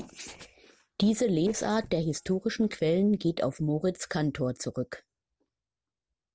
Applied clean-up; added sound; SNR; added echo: neural separator model SepFormer DNS4.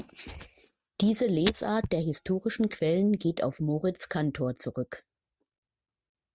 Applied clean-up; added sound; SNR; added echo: neural mask model RNNoise.